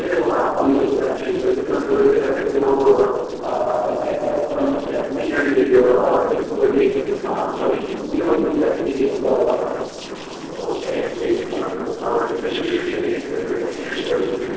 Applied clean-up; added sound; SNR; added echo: neural separator model SepFormer DNS4.